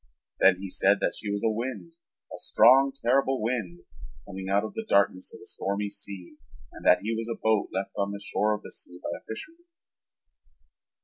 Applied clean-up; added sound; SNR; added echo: none; none; none; none.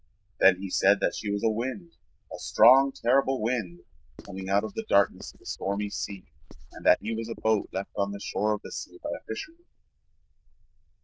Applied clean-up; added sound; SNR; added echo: neural diffusion model UNIVERSE++.